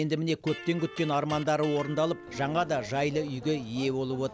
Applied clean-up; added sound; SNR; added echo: none; Electric guitar; 15 dB; none.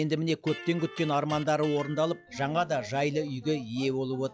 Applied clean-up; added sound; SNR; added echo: classical method log-MMSE.